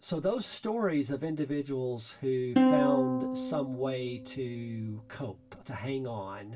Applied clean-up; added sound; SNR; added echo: none; Plucked string instrument; -2 dB; reverberation time 0.2 s.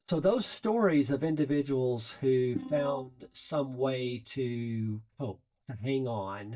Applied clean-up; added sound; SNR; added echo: neural mask model DeepFilterNet 3.